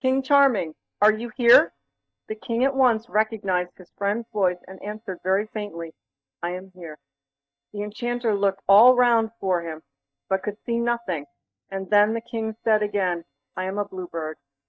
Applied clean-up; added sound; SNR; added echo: neural mask model DeepFilterNet 3.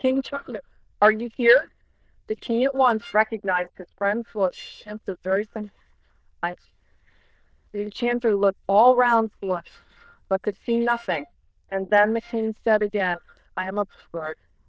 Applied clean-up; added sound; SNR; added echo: neural diffusion model UNIVERSE++.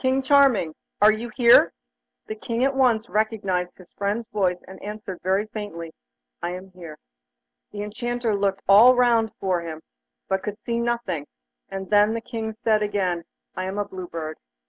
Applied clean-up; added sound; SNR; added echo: none; none; none; none.